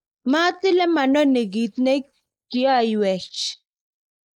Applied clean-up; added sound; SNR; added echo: neural mask model Resemble Enhance denoiser.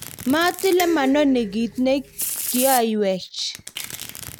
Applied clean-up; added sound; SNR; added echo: none; Domestic sounds, home sounds + Dishes, pots, and pans; 10 dB; none.